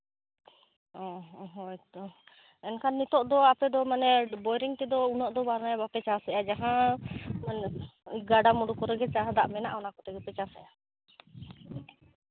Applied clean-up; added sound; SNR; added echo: none; none; none; none.